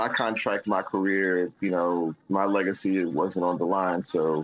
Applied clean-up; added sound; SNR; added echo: neural separator model SepFormer DNS4.